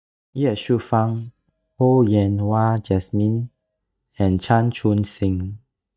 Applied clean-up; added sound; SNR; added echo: neural mask model DeepFilterNet 3.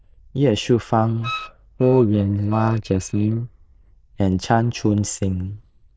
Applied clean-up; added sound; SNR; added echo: neural diffusion model UNIVERSE++.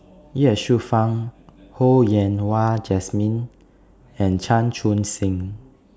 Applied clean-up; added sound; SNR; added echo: none; none; none; none.